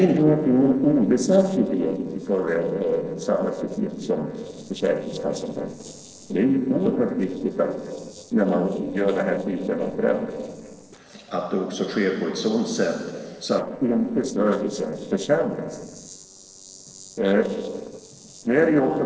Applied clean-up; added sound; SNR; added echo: neural separator model SepFormer DNS4.